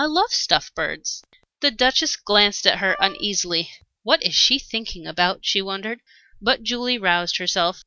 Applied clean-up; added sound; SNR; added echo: neural mask model RNNoise.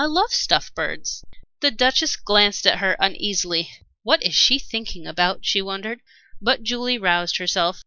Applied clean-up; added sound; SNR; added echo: neural mask model Resemble Enhance denoiser.